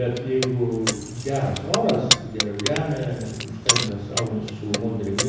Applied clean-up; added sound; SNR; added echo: none; Keys jangling; 3 dB; reverberation time 1.1 s.